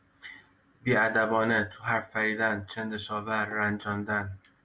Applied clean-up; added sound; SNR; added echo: none; none; none; none.